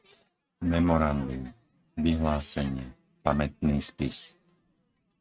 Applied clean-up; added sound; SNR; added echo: neural mask model RNNoise.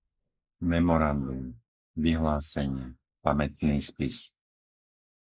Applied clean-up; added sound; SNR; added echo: neural mask model Resemble Enhance denoiser.